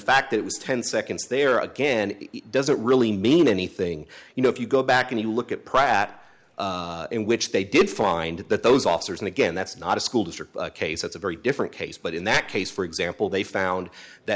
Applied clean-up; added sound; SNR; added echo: none; none; none; none.